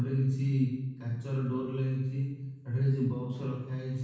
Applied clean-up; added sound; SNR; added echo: none; none; none; reverberation time 1.2 s.